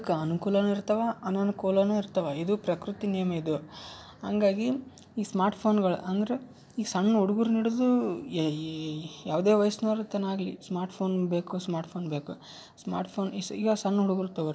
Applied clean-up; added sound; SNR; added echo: none; none; none; none.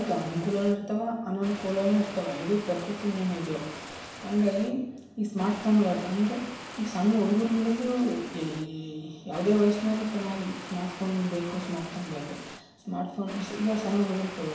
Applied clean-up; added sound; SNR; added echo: none; Water; 14 dB; reverberation time 0.8 s.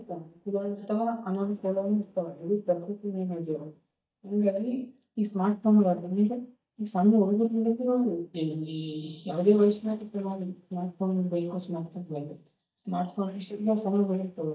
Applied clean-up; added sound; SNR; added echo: neural mask model DeepFilterNet 3.